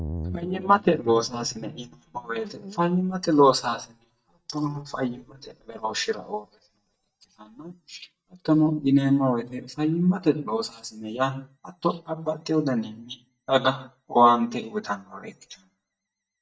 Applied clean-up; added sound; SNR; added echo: neural mask model DeepFilterNet 3.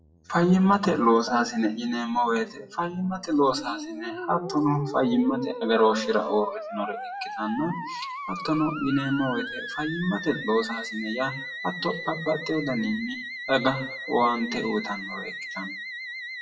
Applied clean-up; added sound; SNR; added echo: classical method WPE with log-MMSE.